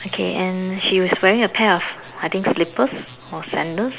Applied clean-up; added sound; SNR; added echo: none; none; none; none.